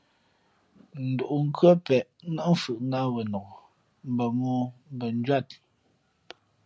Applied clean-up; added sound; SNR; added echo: none; none; none; none.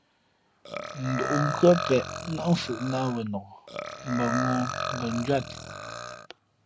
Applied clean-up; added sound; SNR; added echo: none; Burping, eructation; 6 dB; none.